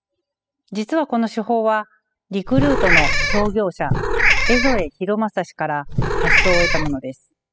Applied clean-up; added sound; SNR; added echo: classical method spectral subtraction.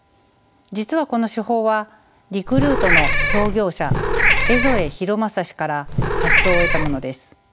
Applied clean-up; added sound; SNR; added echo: none; Meow / Purr; -5 dB; none.